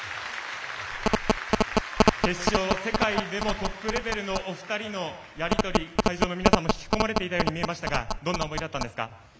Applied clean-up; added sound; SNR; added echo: none; Telephone; -5 dB; none.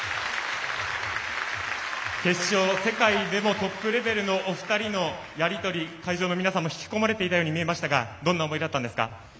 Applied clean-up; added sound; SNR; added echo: none; none; none; none.